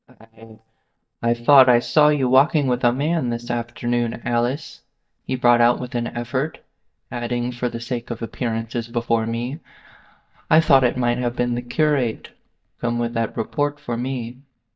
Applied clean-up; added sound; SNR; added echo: neural mask model DeepFilterNet 3.